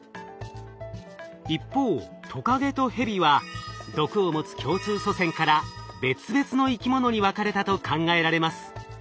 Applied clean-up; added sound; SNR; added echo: none; none; none; none.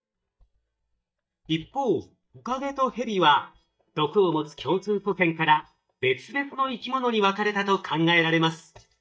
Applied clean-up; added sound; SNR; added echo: neural mask model DeepFilterNet 3.